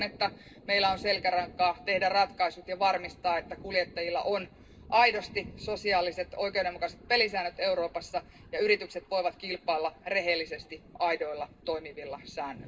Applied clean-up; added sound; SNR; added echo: none; Thunder; 20 dB; reverberation time 0.2 s.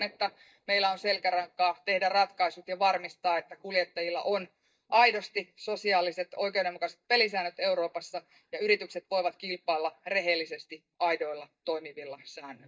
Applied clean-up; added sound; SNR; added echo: neural mask model DeepFilterNet 3.